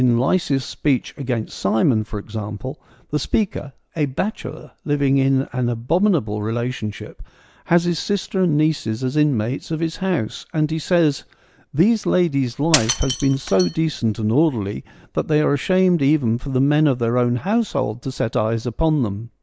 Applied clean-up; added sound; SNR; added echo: none; Shatter; 9 dB; none.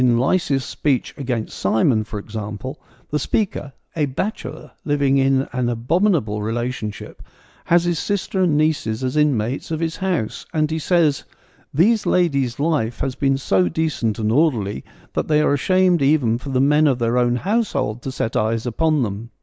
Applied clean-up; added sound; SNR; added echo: none; none; none; none.